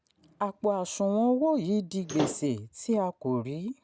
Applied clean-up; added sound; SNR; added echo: none; Slam / Wood; 4 dB; none.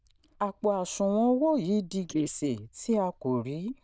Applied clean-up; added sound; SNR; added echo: neural diffusion model UNIVERSE++.